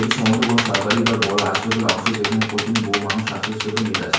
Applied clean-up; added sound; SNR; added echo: none; Computer keyboard; 2 dB; reverberation time 0.5 s.